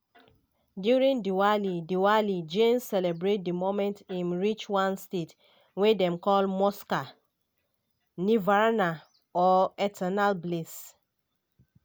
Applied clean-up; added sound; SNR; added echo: none; none; none; none.